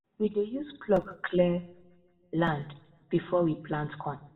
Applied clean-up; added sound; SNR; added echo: none; none; none; reverberation time 0.8 s.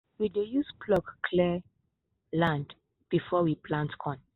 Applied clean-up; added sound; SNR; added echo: none; none; none; none.